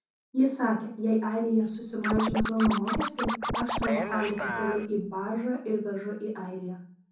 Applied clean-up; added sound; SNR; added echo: none; Scratching (performance technique); 3 dB; reverberation time 0.6 s.